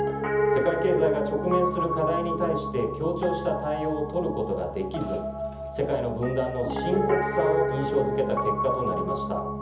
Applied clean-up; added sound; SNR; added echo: none; Piano; 1 dB; reverberation time 0.7 s.